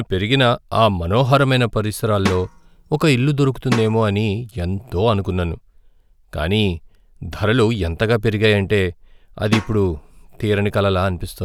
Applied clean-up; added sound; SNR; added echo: none; Drum; 12 dB; none.